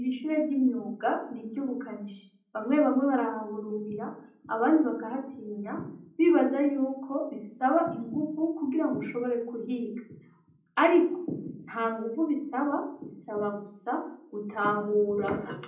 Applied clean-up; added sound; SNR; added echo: none; none; none; reverberation time 0.6 s.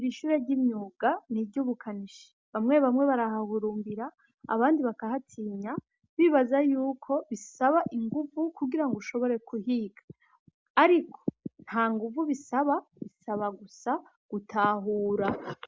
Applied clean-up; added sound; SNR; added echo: none; none; none; none.